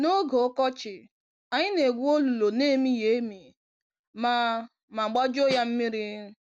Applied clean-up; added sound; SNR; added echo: none; Snare drum; 13 dB; none.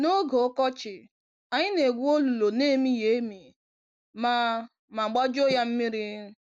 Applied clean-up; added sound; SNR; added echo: neural mask model Resemble Enhance denoiser.